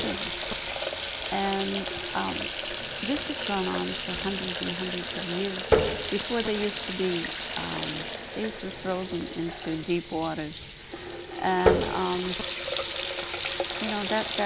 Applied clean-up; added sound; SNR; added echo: none; Water tap, faucet + Water tap, faucet; -1 dB; none.